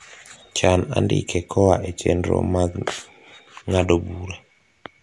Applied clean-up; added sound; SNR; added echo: none; none; none; none.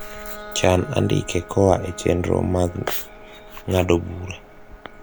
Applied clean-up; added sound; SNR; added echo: none; Bowed string instrument + Bird vocalization, bird call, bird song; 16 dB; none.